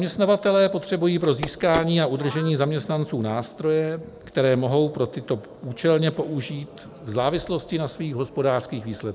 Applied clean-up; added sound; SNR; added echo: none; Telephone; 13 dB; none.